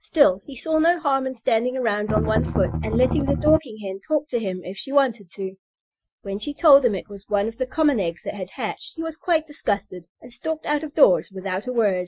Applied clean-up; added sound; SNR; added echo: classical method Wiener filter.